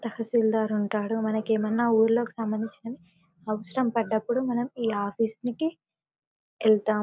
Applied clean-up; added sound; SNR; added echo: none; none; none; none.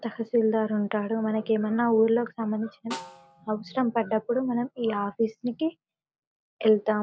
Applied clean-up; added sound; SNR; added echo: none; Snare drum; 19 dB; none.